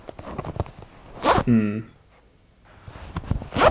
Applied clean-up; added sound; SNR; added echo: none; Zipper (clothing); -3 dB; none.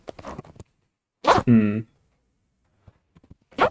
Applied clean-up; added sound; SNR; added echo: neural mask model RNNoise.